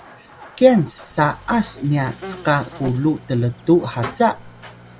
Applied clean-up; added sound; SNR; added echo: none; Insect + Idling / Engine starting; 19 dB; none.